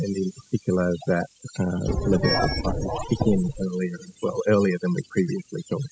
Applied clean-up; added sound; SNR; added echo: classical method spectral subtraction.